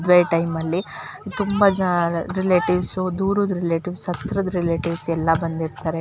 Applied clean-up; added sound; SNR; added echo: none; none; none; none.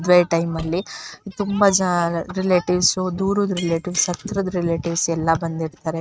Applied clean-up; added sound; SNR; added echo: neural mask model RNNoise.